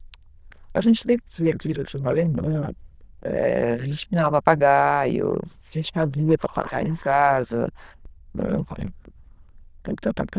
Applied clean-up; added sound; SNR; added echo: neural diffusion model UNIVERSE++.